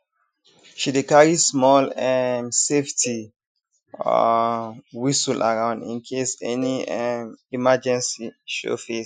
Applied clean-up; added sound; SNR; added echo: classical method Wiener filter.